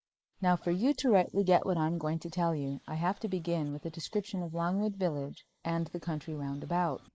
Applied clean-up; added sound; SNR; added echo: neural mask model Resemble Enhance denoiser.